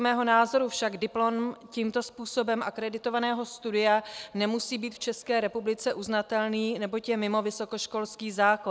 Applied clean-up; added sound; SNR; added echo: none; none; none; none.